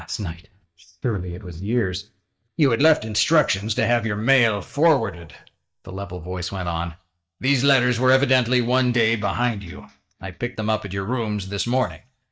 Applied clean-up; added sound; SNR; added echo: neural mask model DeepFilterNet 3.